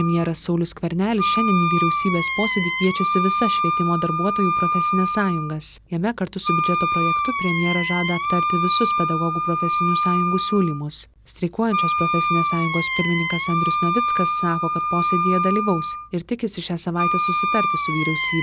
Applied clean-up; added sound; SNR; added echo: none; Wind instrument, woodwind instrument; 0 dB; none.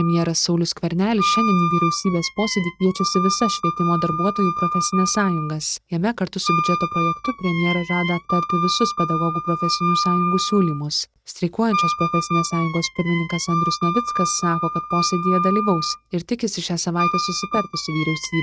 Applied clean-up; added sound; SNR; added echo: neural mask model RNNoise.